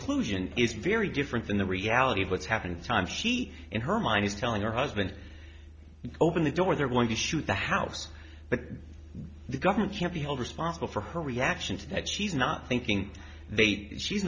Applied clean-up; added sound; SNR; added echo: none; none; none; none.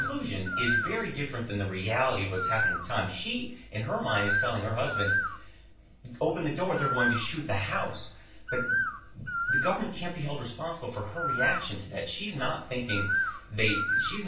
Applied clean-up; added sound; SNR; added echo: none; Bird; 2 dB; reverberation time 0.3 s.